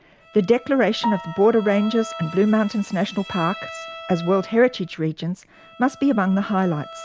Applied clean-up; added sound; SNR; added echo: none; Bowed string instrument + Piano; 15 dB; none.